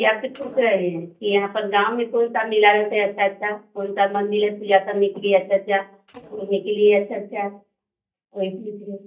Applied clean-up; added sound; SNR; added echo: neural mask model DeepFilterNet 3.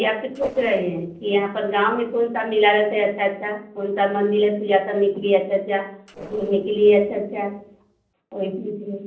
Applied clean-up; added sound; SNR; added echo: neural separator model SepFormer DNS4.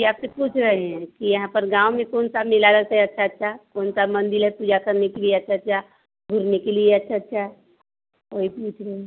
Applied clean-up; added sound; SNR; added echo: none; none; none; none.